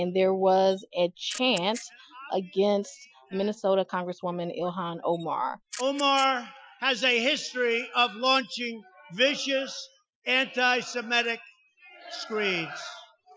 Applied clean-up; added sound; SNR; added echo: classical method Wiener filter.